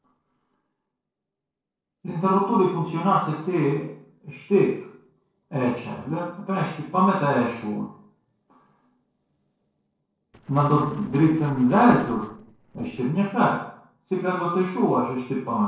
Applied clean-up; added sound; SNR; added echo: neural separator model SepFormer DNS4.